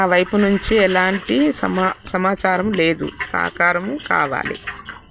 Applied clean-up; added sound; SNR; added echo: none; none; none; none.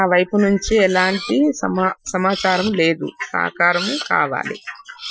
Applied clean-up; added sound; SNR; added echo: classical method Wiener filter.